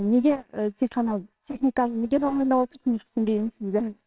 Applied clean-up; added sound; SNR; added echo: neural separator model SepFormer WHAMR!.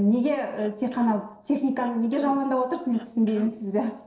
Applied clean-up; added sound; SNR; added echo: neural separator model SepFormer DNS4.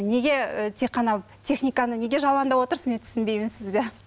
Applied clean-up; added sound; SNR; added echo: none; none; none; none.